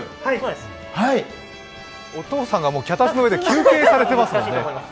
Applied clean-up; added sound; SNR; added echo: none; none; none; none.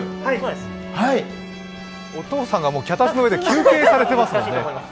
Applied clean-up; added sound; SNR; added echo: none; Bass guitar; 16 dB; none.